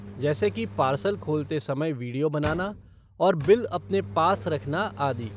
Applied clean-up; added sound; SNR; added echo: none; Engine; 14 dB; none.